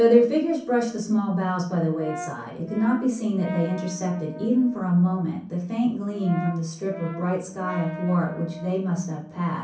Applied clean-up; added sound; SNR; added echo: none; Brass instrument; 16 dB; reverberation time 0.6 s.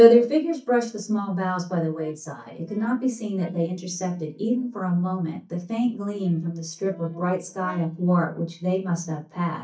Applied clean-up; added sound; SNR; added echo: neural mask model DeepFilterNet 3.